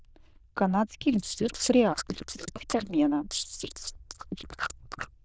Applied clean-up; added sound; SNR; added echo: neural diffusion model UNIVERSE++.